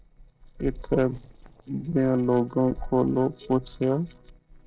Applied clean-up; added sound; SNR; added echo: neural separator model SepFormer DNS4.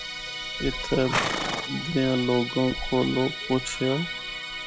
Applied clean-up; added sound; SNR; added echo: none; Livestock, farm animals, working animals + Musical instrument; 4 dB; none.